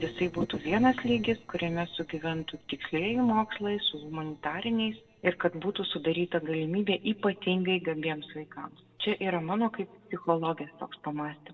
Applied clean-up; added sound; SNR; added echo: neural separator model SepFormer DNS4.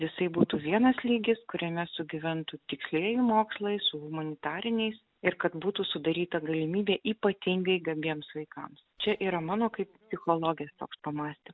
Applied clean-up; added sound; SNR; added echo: none; none; none; none.